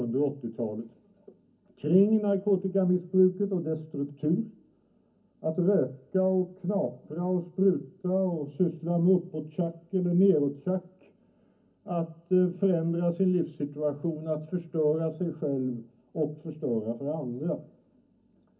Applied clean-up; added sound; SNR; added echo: none; none; none; reverberation time 0.4 s.